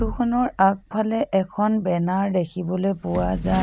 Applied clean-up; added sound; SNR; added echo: none; Sliding door; 12 dB; none.